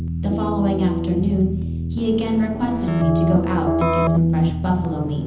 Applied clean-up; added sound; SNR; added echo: none; Keyboard (musical); -1 dB; reverberation time 0.9 s.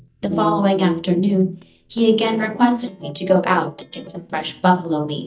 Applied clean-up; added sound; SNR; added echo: neural mask model DeepFilterNet 3.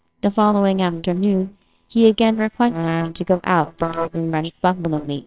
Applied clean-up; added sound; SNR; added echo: neural separator model SepFormer WHAMR!.